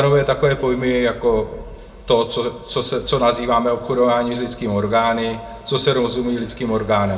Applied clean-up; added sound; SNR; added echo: none; none; none; reverberation time 0.5 s.